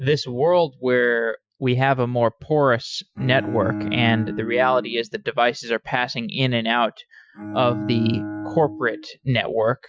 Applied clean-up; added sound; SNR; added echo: classical method Wiener filter.